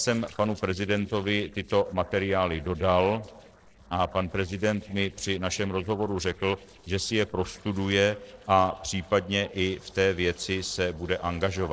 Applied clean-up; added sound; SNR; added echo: neural separator model SepFormer DNS4.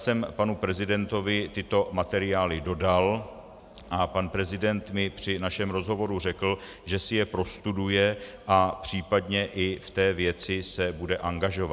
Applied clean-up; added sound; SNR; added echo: none; none; none; none.